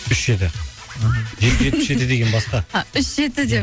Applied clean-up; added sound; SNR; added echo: none; none; none; none.